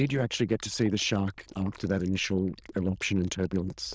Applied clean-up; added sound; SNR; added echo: neural diffusion model UNIVERSE++.